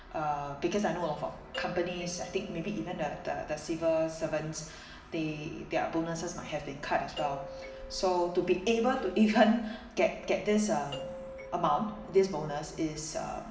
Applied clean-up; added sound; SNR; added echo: none; Doorbell; 15 dB; reverberation time 1.1 s.